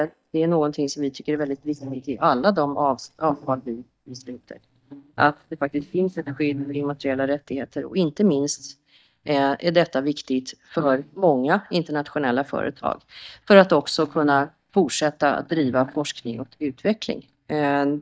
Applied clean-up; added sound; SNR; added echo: neural mask model DeepFilterNet 3.